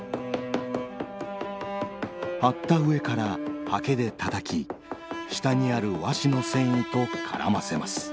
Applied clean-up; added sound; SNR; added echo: none; none; none; none.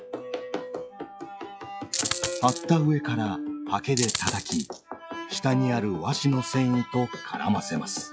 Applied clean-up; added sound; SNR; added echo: classical method log-MMSE.